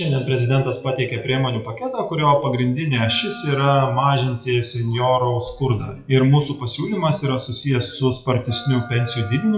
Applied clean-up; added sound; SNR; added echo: classical method WPE with log-MMSE.